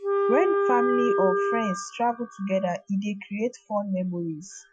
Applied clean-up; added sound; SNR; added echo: classical method Wiener filter.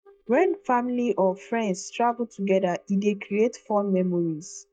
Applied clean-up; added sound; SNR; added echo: neural mask model DeepFilterNet 3.